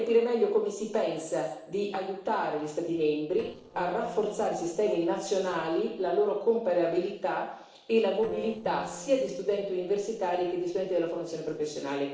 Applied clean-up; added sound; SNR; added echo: neural separator model SepFormer DNS4.